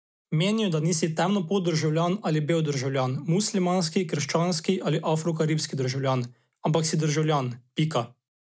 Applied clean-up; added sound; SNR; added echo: none; none; none; none.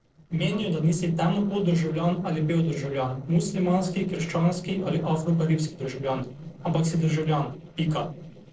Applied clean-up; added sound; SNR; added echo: neural separator model SepFormer DNS4.